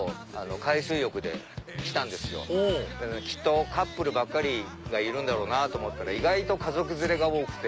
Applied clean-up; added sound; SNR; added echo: none; none; none; none.